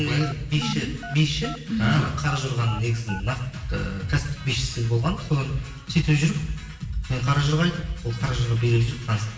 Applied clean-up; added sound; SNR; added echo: none; Telephone; 16 dB; reverberation time 1.1 s.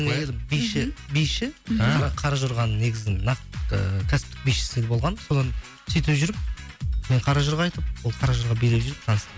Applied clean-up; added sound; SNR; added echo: none; none; none; none.